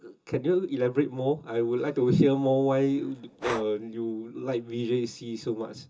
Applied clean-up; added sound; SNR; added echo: none; Breathing; 15 dB; reverberation time 0.2 s.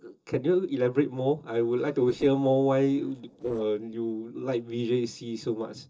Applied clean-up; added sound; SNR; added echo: neural separator model SepFormer DNS4.